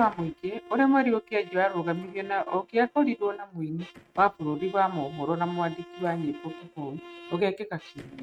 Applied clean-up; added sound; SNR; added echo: neural mask model RNNoise.